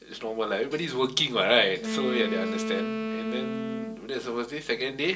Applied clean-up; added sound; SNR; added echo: none; Wind instrument, woodwind instrument; 4 dB; reverberation time 0.2 s.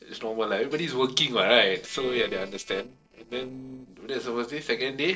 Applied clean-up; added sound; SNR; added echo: neural separator model SepFormer DNS4.